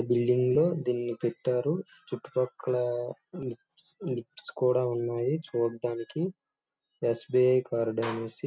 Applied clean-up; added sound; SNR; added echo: none; none; none; none.